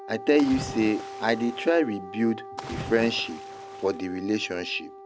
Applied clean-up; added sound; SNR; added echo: none; Wind instrument, woodwind instrument + Splash, splatter; 12 dB; none.